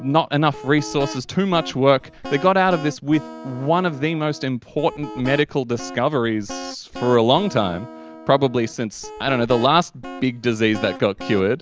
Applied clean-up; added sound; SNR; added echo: none; Guitar; 15 dB; none.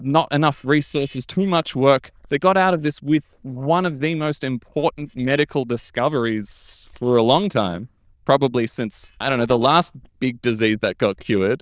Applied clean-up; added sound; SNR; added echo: neural diffusion model UNIVERSE++.